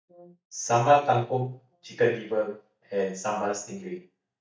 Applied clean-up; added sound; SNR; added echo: neural mask model DeepFilterNet 3.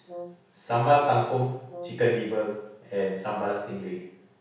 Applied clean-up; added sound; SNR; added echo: none; Brass instrument; 17 dB; reverberation time 0.7 s.